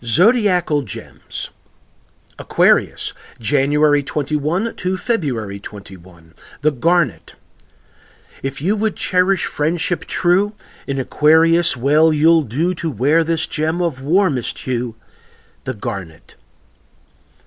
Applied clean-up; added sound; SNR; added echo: none; none; none; none.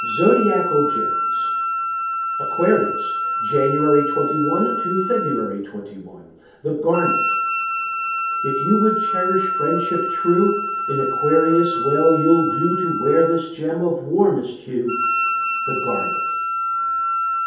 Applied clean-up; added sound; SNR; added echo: none; Wind instrument, woodwind instrument; 2 dB; reverberation time 0.7 s.